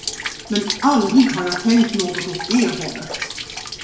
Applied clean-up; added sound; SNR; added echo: none; Rain; 9 dB; reverberation time 0.7 s.